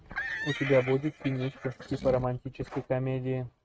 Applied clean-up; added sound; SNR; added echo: neural mask model RNNoise.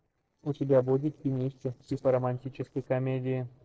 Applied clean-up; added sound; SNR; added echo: neural separator model SepFormer DNS4.